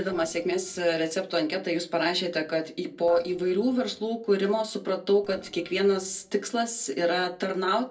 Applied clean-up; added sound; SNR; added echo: neural separator model SepFormer DNS4.